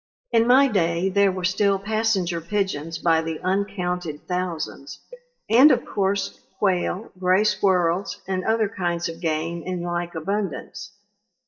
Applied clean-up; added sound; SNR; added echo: neural mask model DeepFilterNet 3.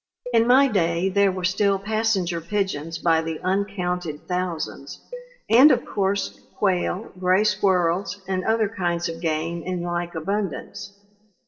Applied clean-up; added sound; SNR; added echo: neural separator model SepFormer DNS4.